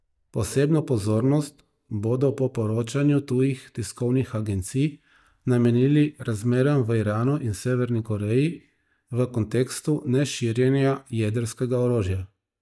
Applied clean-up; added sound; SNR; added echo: neural mask model DeepFilterNet 3.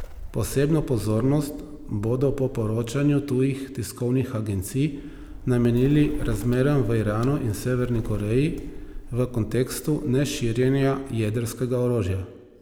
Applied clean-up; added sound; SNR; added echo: none; Bird; 13 dB; none.